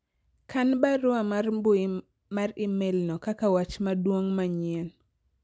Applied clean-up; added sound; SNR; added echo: none; none; none; none.